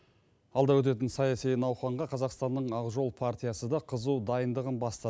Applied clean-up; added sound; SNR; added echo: none; none; none; none.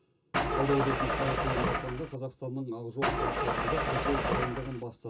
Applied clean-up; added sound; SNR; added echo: none; Engine starting / Car; -4 dB; reverberation time 0.2 s.